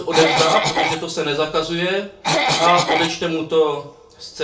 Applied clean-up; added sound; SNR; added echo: none; Cough; -1 dB; reverberation time 0.3 s.